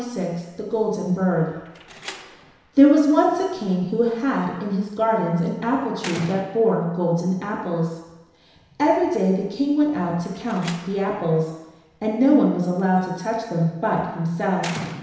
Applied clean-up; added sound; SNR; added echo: none; Slam; 19 dB; reverberation time 1.0 s.